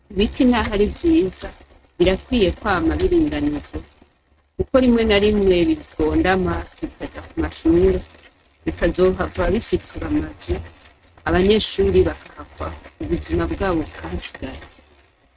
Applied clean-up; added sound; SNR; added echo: neural mask model RNNoise.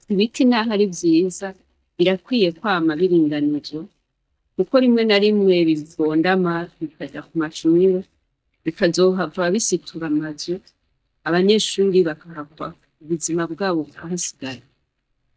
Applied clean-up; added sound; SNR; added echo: neural mask model DeepFilterNet 3.